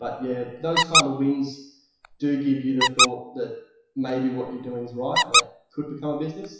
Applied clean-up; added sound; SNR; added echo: classical method WPE with log-MMSE.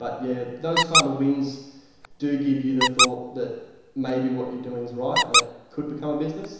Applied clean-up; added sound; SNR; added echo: none; Squeak; -1 dB; reverberation time 1.0 s.